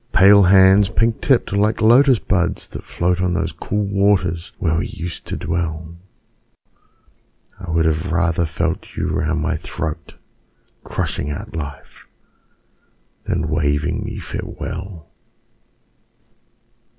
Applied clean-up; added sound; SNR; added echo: none; Knock; 18 dB; none.